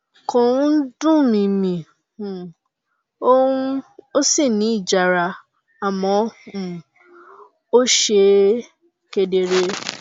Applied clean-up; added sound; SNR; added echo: none; none; none; none.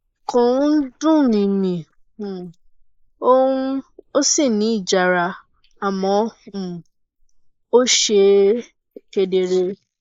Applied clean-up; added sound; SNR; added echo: neural mask model Resemble Enhance denoiser.